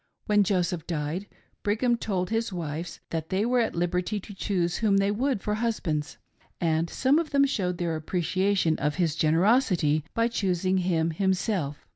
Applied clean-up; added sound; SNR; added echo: none; none; none; none.